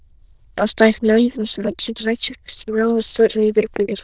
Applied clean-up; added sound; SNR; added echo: neural diffusion model UNIVERSE++.